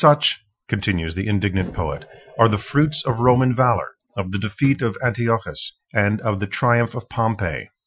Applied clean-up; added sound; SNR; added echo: classical method Wiener filter.